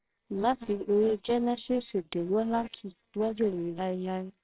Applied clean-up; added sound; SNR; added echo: neural separator model SepFormer WHAMR!.